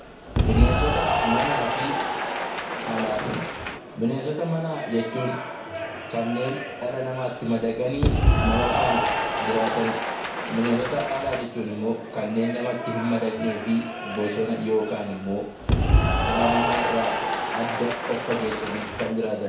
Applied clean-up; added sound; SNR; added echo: none; Applause / Cheering; -1 dB; reverberation time 0.6 s.